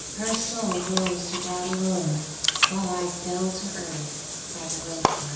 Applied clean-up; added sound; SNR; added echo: none; Bathtub (filling or washing) / Water; 0 dB; reverberation time 0.9 s.